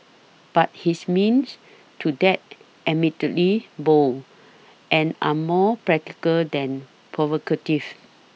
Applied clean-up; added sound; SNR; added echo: none; none; none; none.